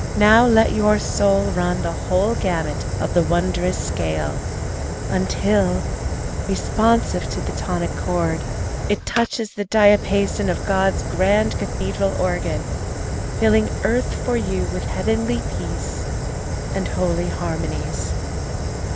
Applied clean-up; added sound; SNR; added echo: none; Fire; 3 dB; none.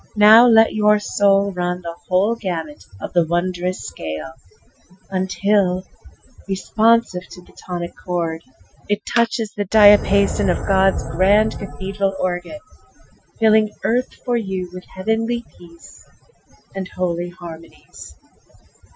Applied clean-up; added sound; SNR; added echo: classical method Wiener filter.